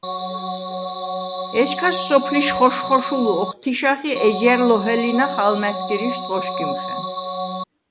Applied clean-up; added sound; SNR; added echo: none; Organ; 5 dB; none.